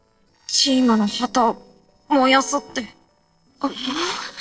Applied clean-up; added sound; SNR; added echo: neural separator model SepFormer DNS4.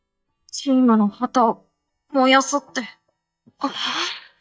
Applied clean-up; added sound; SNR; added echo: neural mask model DeepFilterNet 3.